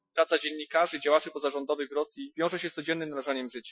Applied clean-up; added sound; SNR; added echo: classical method Wiener filter.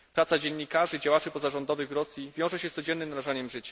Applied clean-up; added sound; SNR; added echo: none; none; none; none.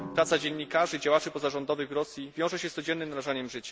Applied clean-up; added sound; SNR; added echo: none; Drum; 19 dB; none.